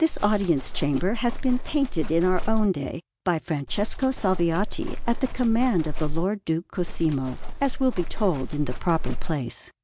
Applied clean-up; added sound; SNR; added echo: none; Livestock, farm animals, working animals; 1 dB; none.